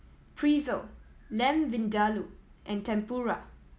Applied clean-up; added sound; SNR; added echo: none; none; none; none.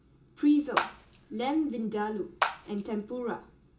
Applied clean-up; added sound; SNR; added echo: none; Water / Splash, splatter; 5 dB; reverberation time 0.2 s.